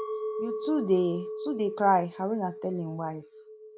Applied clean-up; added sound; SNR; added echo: none; Chink, clink; 8 dB; none.